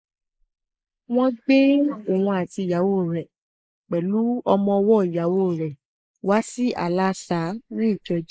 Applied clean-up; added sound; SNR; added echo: neural mask model Resemble Enhance denoiser.